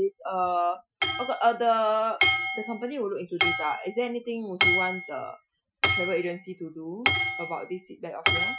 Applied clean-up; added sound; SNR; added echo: classical method Wiener filter.